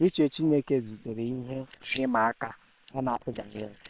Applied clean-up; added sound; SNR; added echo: neural separator model SepFormer WHAM!.